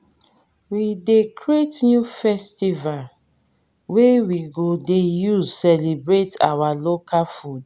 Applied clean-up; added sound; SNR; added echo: none; none; none; none.